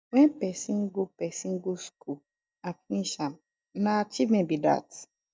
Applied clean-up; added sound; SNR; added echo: neural mask model DeepFilterNet 3.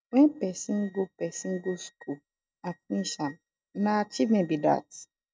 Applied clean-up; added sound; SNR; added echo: neural mask model RNNoise.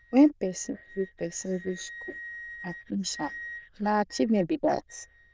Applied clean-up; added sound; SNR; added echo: neural diffusion model UNIVERSE++.